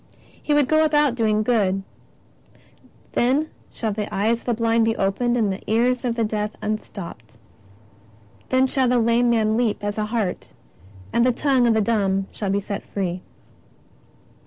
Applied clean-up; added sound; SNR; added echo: none; none; none; none.